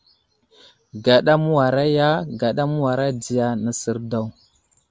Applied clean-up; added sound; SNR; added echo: none; none; none; none.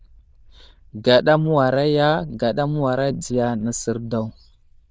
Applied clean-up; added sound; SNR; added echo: neural diffusion model UNIVERSE++.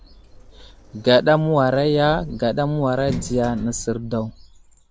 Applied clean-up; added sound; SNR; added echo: none; Sliding door; 16 dB; none.